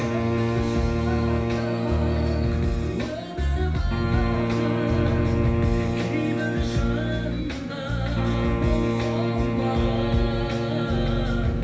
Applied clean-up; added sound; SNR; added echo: none; Bowed string instrument; 0 dB; reverberation time 0.5 s.